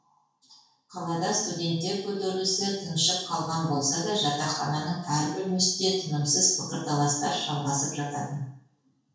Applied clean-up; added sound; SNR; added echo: none; none; none; reverberation time 0.6 s.